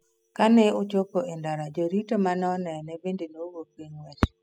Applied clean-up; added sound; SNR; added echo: classical method spectral subtraction.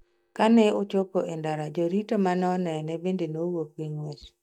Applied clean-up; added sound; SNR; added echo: neural mask model DeepFilterNet 3.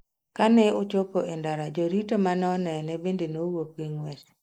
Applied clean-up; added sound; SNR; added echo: neural mask model Resemble Enhance denoiser.